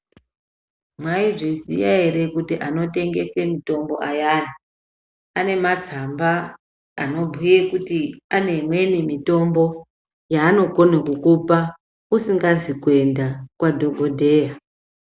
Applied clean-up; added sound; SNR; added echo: none; none; none; none.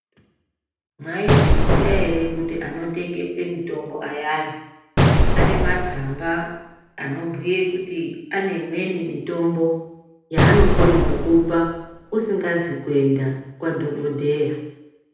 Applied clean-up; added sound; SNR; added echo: none; Explosion; -3 dB; reverberation time 0.9 s.